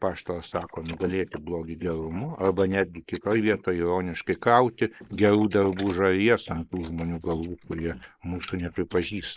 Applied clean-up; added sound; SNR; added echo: neural mask model Resemble Enhance denoiser.